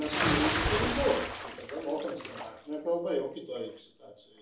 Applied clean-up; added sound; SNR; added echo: none; Bathtub (filling or washing) / Splash, splatter; 0 dB; reverberation time 0.3 s.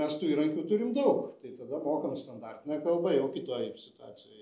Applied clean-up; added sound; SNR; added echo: none; none; none; none.